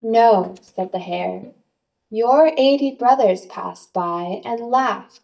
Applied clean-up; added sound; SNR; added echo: neural mask model DeepFilterNet 3.